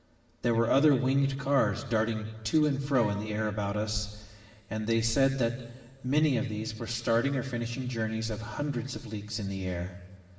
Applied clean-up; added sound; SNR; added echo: none; Wind instrument, woodwind instrument; 16 dB; reverberation time 1.6 s.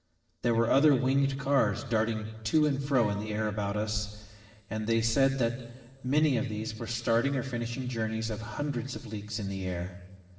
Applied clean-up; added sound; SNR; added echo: neural separator model SepFormer DNS4.